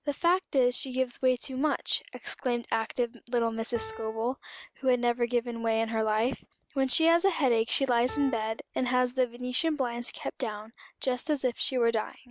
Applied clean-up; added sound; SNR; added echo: none; Piano; 12 dB; none.